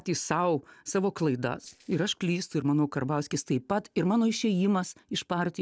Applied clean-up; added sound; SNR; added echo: neural separator model SepFormer DNS4.